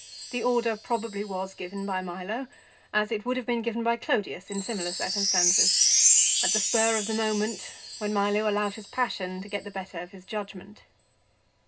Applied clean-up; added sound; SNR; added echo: none; Wind chime; 0 dB; reverberation time 0.2 s.